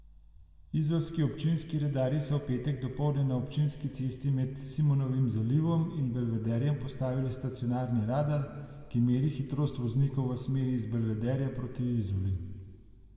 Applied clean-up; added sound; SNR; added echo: none; none; none; reverberation time 2.0 s.